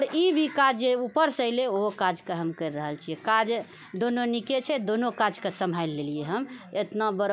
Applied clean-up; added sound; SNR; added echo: none; none; none; none.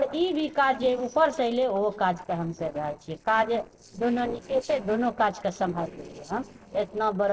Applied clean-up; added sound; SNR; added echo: neural separator model SepFormer DNS4.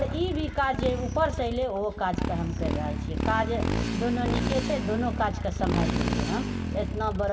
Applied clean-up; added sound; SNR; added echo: none; Motorcycle; 0 dB; reverberation time 2.1 s.